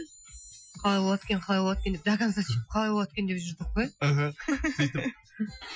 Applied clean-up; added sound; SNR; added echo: classical method Wiener filter.